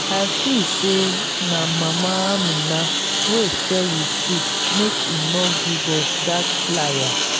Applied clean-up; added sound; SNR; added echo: none; Engine; -2 dB; none.